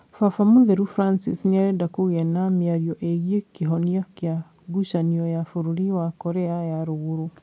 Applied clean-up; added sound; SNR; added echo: none; none; none; none.